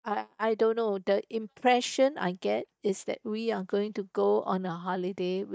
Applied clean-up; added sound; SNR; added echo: neural mask model DeepFilterNet 3.